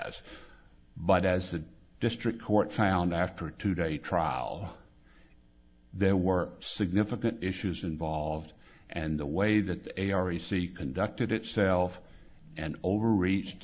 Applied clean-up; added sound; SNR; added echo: none; none; none; none.